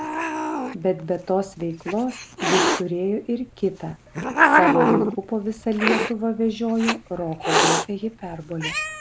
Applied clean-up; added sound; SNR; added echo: none; Hiss; -1 dB; none.